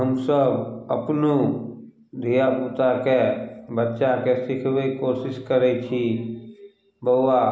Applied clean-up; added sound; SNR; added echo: none; none; none; none.